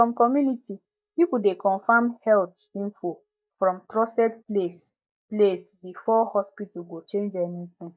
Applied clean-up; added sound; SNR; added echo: neural mask model DeepFilterNet 3.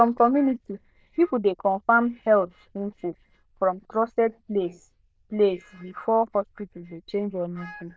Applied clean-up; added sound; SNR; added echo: neural diffusion model UNIVERSE++.